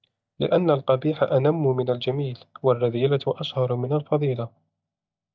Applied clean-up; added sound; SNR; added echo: neural mask model DeepFilterNet 3.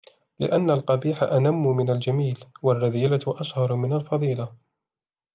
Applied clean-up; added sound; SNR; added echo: none; none; none; none.